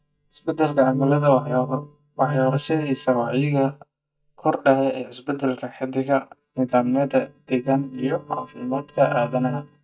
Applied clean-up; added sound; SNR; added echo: neural mask model DeepFilterNet 3.